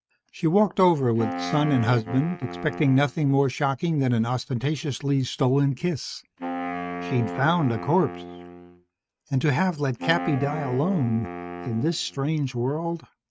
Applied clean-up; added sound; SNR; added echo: neural mask model RNNoise.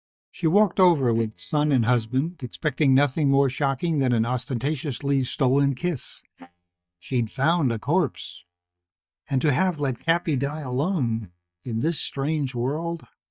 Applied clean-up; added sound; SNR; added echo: neural mask model DeepFilterNet 3.